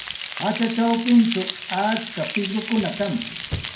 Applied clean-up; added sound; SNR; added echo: none; Frying (food); 9 dB; reverberation time 0.4 s.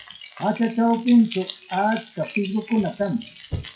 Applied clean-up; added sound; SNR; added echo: classical method WPE with log-MMSE.